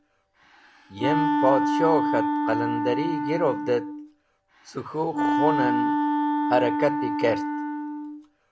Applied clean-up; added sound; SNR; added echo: none; Wind instrument, woodwind instrument; -2 dB; none.